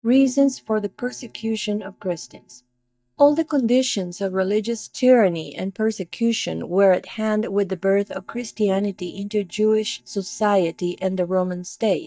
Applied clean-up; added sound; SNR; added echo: neural mask model DeepFilterNet 3.